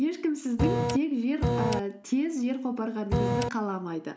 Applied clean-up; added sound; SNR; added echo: none; Printer; -3 dB; none.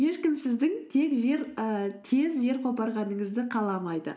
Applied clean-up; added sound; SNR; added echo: none; none; none; none.